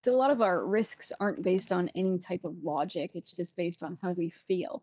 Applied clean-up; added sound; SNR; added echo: neural mask model DeepFilterNet 3.